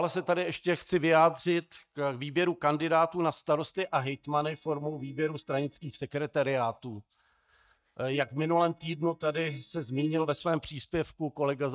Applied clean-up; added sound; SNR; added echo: neural mask model DeepFilterNet 3.